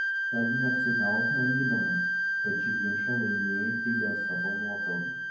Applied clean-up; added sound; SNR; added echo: none; Wind instrument, woodwind instrument; -4 dB; reverberation time 0.9 s.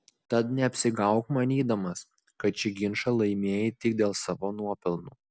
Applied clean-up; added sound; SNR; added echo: none; none; none; none.